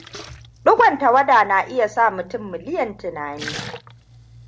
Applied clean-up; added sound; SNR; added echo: none; Splash, splatter; 19 dB; none.